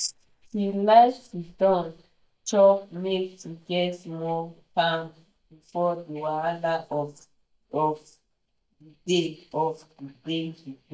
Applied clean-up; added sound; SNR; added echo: neural mask model DeepFilterNet 3.